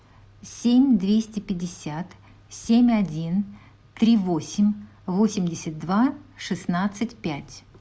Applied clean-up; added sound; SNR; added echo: none; none; none; none.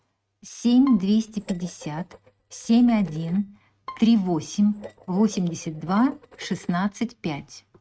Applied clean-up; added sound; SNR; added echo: neural mask model RNNoise.